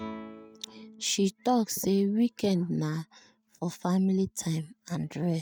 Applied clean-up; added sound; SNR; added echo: neural mask model RNNoise.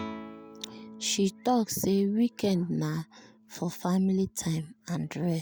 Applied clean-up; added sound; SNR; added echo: none; Guitar; 19 dB; none.